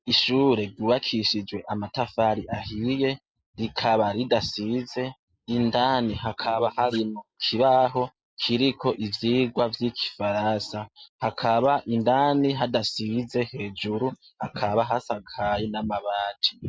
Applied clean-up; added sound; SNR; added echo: neural mask model Resemble Enhance denoiser.